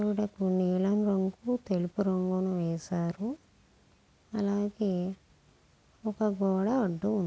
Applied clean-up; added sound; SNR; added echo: none; none; none; none.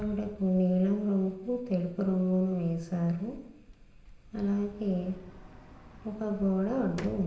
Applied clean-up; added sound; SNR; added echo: none; Sliding door; 19 dB; reverberation time 0.9 s.